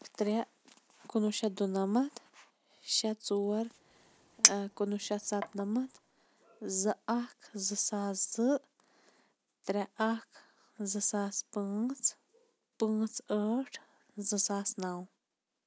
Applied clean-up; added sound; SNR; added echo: none; Chink, clink; 0 dB; none.